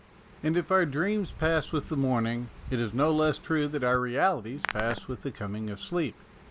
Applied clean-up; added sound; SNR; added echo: none; Hands; 15 dB; none.